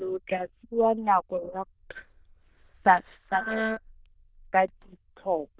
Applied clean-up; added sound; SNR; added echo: neural diffusion model UNIVERSE++.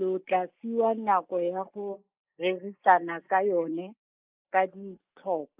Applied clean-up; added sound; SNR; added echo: neural mask model Resemble Enhance denoiser.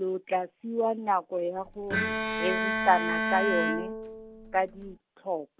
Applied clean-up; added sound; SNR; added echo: none; Bowed string instrument; 1 dB; none.